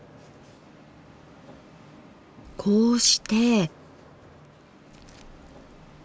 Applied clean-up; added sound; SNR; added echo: none; none; none; none.